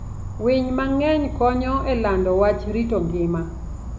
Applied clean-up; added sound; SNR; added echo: none; Insect; 8 dB; none.